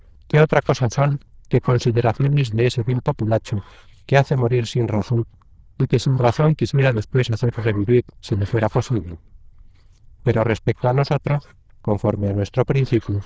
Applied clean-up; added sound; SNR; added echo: neural diffusion model UNIVERSE++.